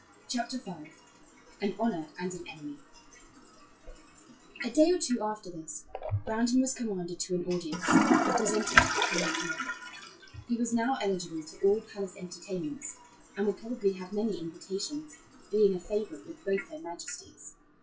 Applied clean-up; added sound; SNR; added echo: classical method WPE with log-MMSE.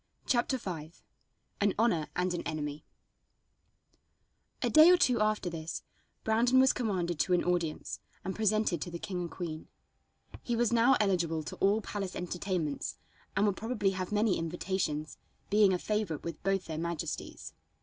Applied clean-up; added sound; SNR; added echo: none; none; none; none.